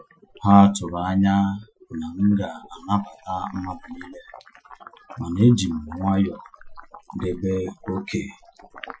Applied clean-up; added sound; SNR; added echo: classical method Wiener filter.